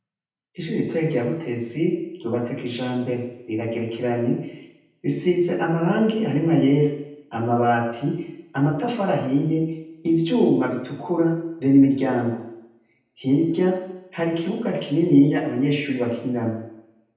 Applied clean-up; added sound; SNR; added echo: none; none; none; reverberation time 0.9 s.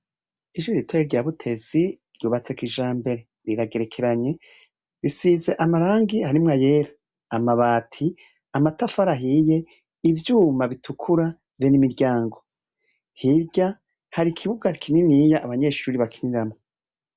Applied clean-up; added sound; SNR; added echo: none; none; none; none.